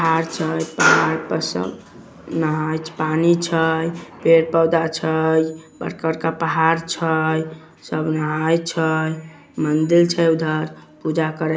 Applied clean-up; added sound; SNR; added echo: none; none; none; none.